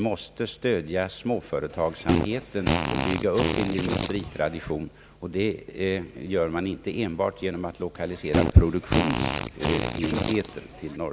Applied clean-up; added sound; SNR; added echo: none; Fart; 1 dB; none.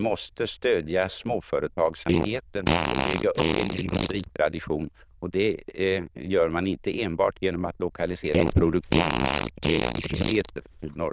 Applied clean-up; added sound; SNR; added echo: neural diffusion model UNIVERSE++.